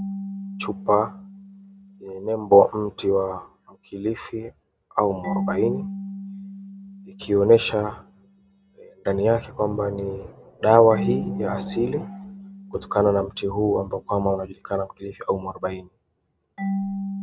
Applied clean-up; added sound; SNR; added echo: none; Marimba, xylophone / Wood; 11 dB; none.